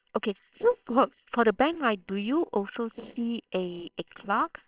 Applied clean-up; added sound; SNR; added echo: neural separator model SepFormer WHAMR!.